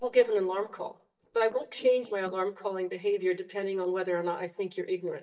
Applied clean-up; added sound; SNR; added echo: neural mask model DeepFilterNet 3.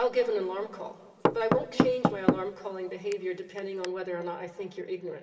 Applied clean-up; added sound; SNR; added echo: none; Knock / Wood; -1 dB; reverberation time 1.9 s.